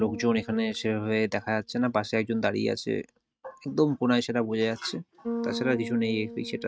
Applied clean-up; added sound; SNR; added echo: neural mask model RNNoise.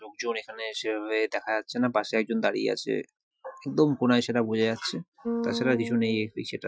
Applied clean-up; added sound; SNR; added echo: classical method Wiener filter.